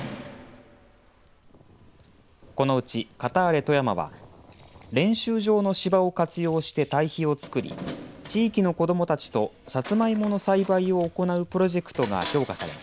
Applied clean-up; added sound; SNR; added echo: none; Keys jangling; 17 dB; none.